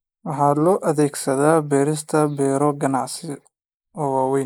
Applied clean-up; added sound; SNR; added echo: neural mask model Resemble Enhance denoiser.